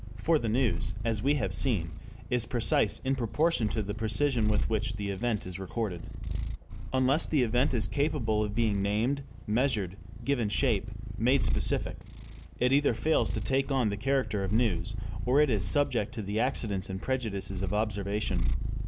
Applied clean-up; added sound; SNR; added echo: none; Purr; 2 dB; none.